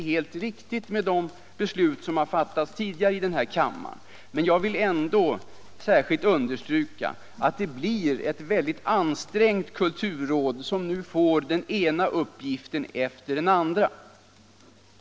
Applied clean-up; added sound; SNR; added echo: none; Zipper (clothing); 20 dB; none.